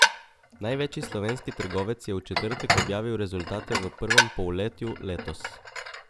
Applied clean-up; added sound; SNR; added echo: none; Dishes, pots, and pans; -2 dB; none.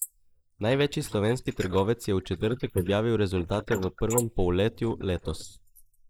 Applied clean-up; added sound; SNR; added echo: neural mask model Resemble Enhance denoiser.